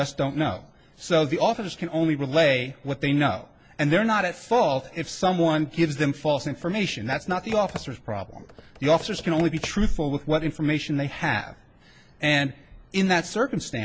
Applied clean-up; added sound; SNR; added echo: none; Computer keyboard; 17 dB; none.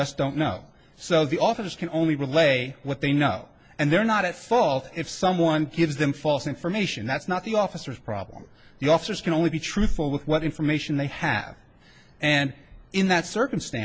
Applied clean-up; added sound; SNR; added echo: none; none; none; none.